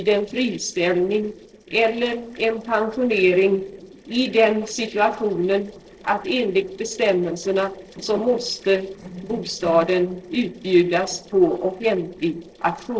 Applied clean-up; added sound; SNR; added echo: neural separator model SepFormer DNS4.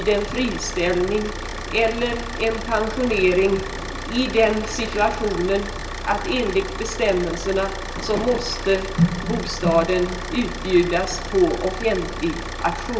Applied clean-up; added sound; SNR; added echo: none; Idling / Car; 8 dB; reverberation time 1.3 s.